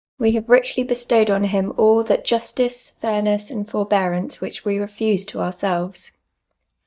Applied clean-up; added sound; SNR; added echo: neural mask model DeepFilterNet 3.